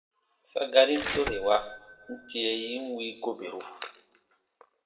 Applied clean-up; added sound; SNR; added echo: none; Bell / Mechanisms; 11 dB; reverberation time 0.6 s.